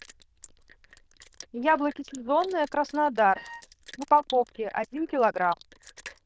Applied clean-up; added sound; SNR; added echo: neural diffusion model UNIVERSE++.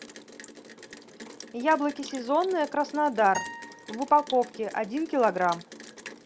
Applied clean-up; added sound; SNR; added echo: none; Rain + Acoustic guitar; 15 dB; none.